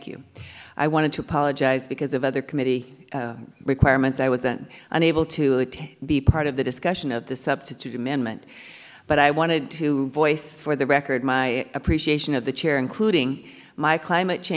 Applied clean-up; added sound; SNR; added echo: none; none; none; none.